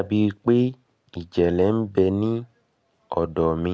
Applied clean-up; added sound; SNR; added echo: none; none; none; none.